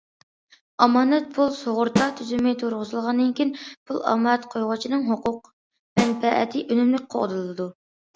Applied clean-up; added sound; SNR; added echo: none; Snare drum; 6 dB; none.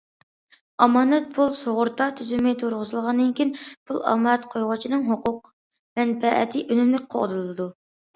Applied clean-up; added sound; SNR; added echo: none; none; none; none.